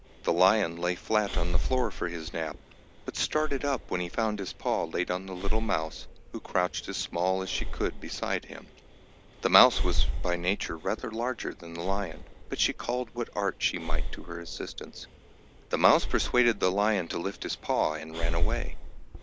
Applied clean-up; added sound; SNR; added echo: none; Breathing; 0 dB; none.